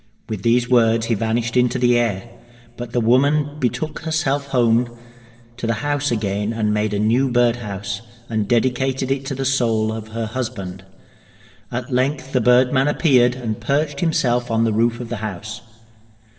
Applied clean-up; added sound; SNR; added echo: none; none; none; reverberation time 1.8 s.